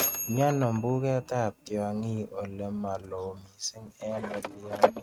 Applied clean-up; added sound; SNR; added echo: neural mask model RNNoise.